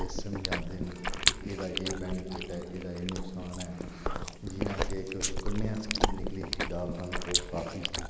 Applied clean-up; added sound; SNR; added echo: neural mask model Resemble Enhance denoiser.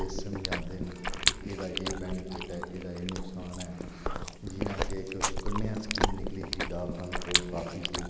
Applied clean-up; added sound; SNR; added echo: none; Chewing, mastication; -4 dB; none.